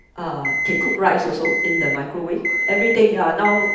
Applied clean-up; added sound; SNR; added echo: none; Alarm; 3 dB; reverberation time 0.8 s.